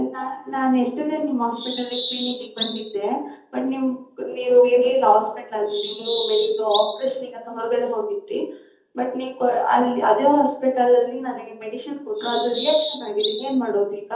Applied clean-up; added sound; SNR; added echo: none; Bird vocalization, bird call, bird song; 2 dB; reverberation time 0.5 s.